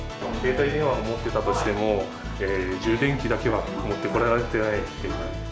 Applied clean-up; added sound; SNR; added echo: none; none; none; none.